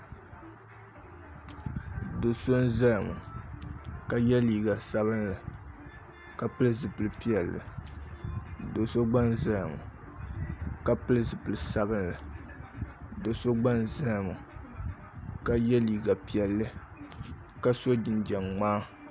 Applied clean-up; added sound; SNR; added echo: none; none; none; none.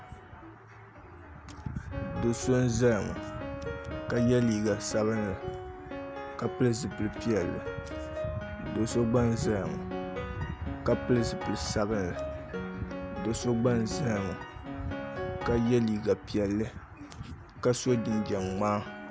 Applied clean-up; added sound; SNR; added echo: none; Piano; 9 dB; none.